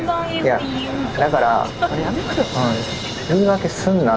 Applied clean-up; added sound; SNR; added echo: none; Crash cymbal; 15 dB; none.